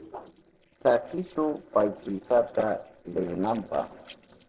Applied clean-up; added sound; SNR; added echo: neural separator model SepFormer DNS4.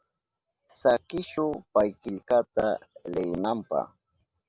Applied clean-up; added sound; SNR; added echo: none; none; none; none.